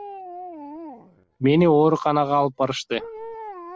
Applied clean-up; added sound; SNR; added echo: none; Dog; 16 dB; none.